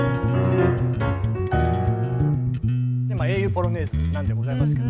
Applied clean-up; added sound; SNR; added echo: none; Bass guitar; -5 dB; none.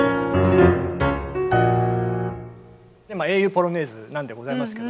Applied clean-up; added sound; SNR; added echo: none; none; none; none.